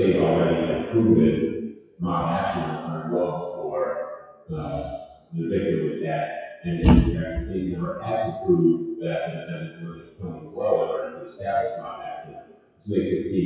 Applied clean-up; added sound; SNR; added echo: classical method WPE with log-MMSE.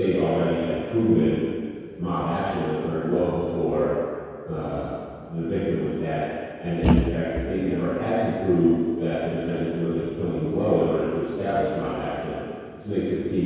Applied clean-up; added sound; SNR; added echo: none; Thump, thud; 0 dB; reverberation time 2.0 s.